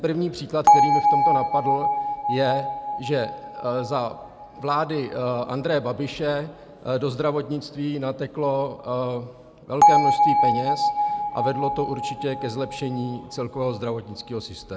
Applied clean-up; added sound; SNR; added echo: none; Bell; -2 dB; none.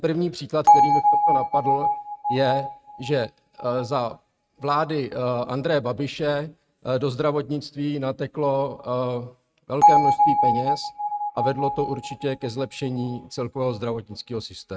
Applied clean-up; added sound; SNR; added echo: neural mask model RNNoise.